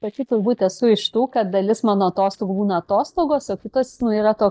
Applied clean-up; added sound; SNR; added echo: neural mask model DeepFilterNet 3.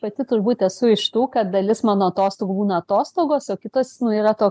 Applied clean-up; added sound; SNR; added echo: none; none; none; none.